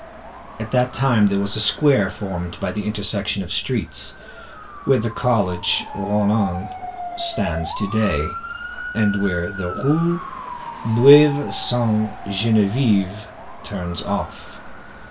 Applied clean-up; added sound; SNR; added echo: none; Motor vehicle (road) / Siren; 13 dB; reverberation time 0.2 s.